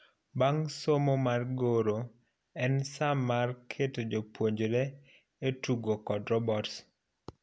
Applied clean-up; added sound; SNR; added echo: none; none; none; none.